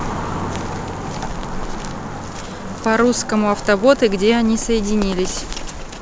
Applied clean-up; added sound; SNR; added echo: none; Cricket / Motor vehicle (road); 10 dB; none.